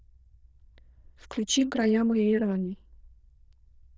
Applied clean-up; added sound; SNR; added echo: neural diffusion model UNIVERSE++.